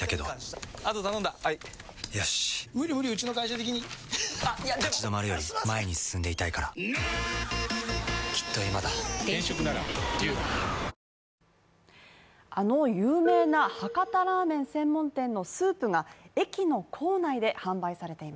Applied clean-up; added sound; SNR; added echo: none; none; none; none.